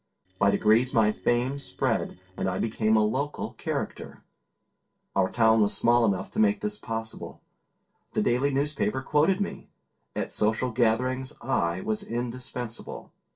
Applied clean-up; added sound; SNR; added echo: neural separator model SepFormer DNS4.